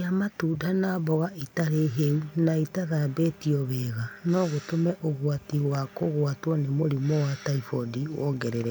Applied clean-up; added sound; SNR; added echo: none; none; none; none.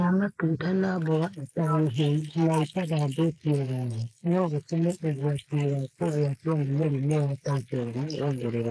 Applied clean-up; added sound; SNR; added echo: neural mask model Resemble Enhance denoiser.